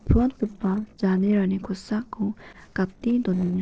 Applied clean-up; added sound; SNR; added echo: neural separator model SepFormer DNS4.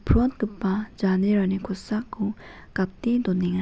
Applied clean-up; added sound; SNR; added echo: none; none; none; none.